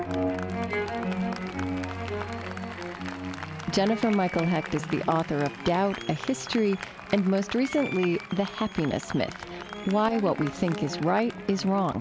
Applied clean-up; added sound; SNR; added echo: none; Applause; 13 dB; none.